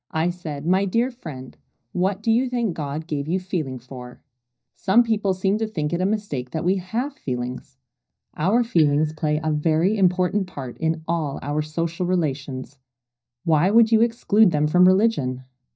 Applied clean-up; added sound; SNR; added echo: neural mask model DeepFilterNet 3.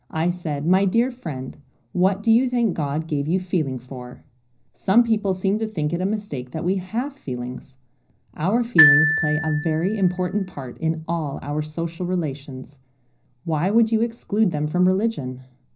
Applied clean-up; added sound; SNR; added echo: none; Glockenspiel; -1 dB; reverberation time 0.5 s.